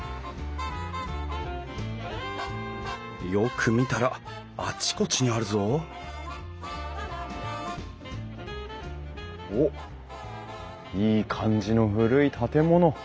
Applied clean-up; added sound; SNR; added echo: none; none; none; none.